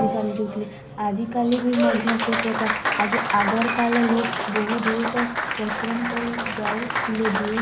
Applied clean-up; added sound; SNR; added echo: none; Applause; 2 dB; none.